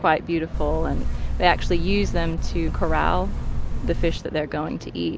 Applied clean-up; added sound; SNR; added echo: none; Buzz; -1 dB; none.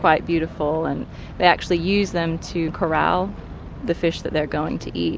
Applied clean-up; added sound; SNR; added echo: none; none; none; none.